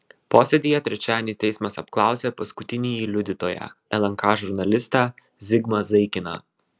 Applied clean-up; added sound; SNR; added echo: none; none; none; none.